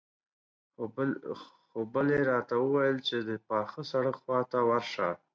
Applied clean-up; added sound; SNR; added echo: none; none; none; none.